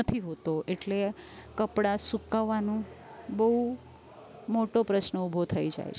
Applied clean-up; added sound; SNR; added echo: none; none; none; none.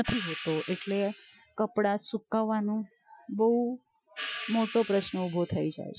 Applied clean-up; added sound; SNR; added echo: classical method Wiener filter.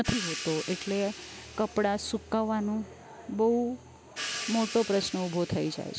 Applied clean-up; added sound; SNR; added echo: none; Crash cymbal / Hi-hat; 11 dB; none.